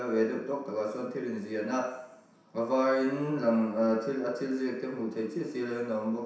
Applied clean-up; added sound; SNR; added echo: none; none; none; reverberation time 0.7 s.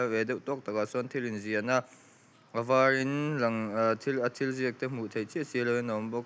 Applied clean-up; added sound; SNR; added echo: none; none; none; none.